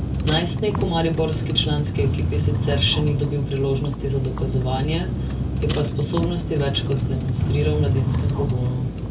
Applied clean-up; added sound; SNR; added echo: none; Vehicle; -1 dB; reverberation time 0.2 s.